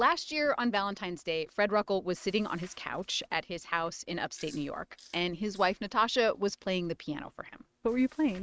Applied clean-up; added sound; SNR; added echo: neural mask model RNNoise.